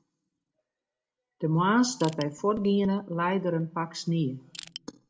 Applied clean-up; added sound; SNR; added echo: none; Crushing; 16 dB; reverberation time 0.4 s.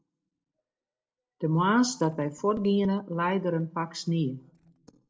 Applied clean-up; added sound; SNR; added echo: neural separator model SepFormer DNS4.